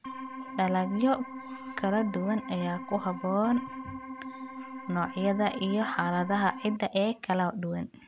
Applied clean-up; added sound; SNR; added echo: none; Organ; 11 dB; none.